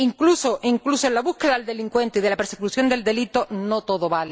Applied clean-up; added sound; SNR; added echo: none; none; none; none.